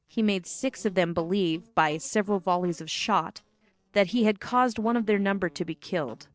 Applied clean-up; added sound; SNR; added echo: neural separator model SepFormer DNS4.